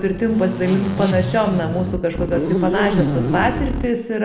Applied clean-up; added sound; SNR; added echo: none; Zipper (clothing); 3 dB; reverberation time 0.8 s.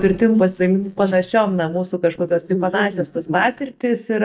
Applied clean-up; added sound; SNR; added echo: neural mask model DeepFilterNet 3.